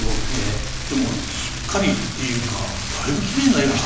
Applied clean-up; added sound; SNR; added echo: none; Rain; 3 dB; reverberation time 1.0 s.